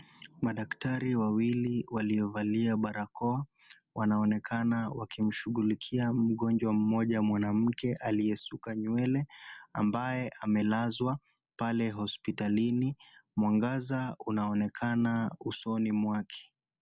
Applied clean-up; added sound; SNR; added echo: none; none; none; none.